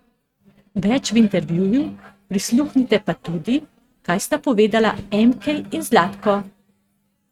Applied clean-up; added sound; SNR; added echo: neural mask model RNNoise.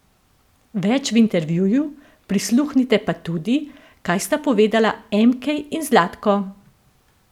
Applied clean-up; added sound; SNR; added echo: none; none; none; none.